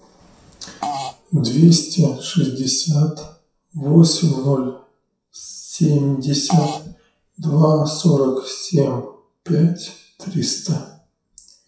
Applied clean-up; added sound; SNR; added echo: classical method WPE with log-MMSE.